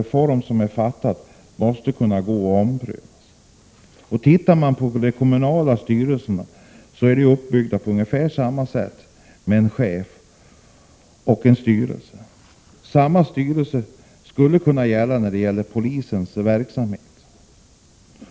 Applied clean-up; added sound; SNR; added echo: none; none; none; none.